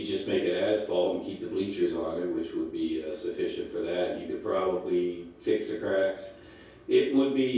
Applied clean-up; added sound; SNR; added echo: none; none; none; reverberation time 0.6 s.